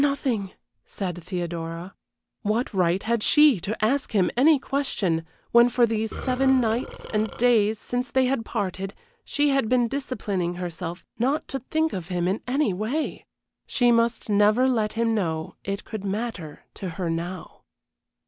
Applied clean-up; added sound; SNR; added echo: none; Burping, eructation; 12 dB; none.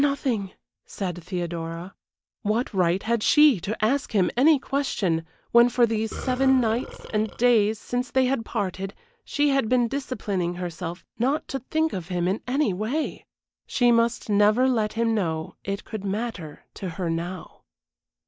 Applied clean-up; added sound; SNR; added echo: neural mask model DeepFilterNet 3.